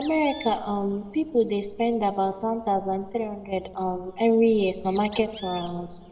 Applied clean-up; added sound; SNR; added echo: none; Bird; 19 dB; reverberation time 1.4 s.